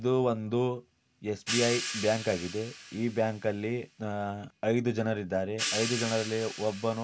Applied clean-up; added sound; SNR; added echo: none; Hi-hat; 9 dB; none.